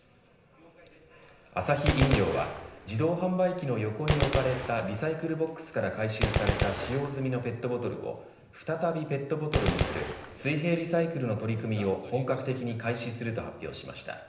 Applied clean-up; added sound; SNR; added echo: none; Gunshot, gunfire; 5 dB; reverberation time 0.9 s.